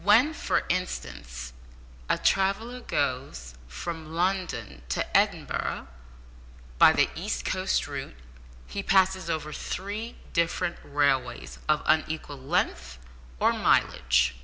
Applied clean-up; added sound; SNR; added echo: none; none; none; none.